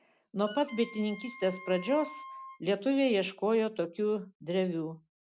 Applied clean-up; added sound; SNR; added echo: none; Wind instrument, woodwind instrument; 16 dB; none.